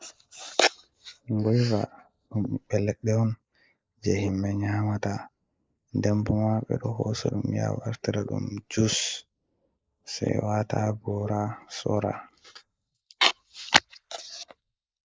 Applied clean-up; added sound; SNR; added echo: neural mask model Resemble Enhance denoiser.